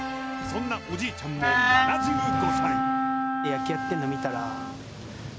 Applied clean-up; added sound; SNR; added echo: none; Wind instrument, woodwind instrument; -5 dB; none.